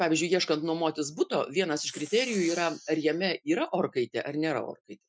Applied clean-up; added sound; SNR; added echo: classical method Wiener filter.